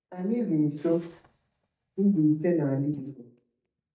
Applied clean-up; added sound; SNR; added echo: neural mask model DeepFilterNet 3.